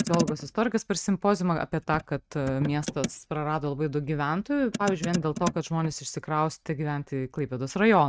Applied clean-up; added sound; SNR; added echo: neural mask model RNNoise.